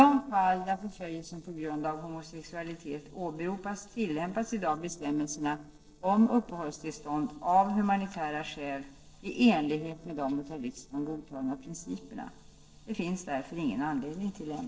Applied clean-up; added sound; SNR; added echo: neural separator model SepFormer DNS4.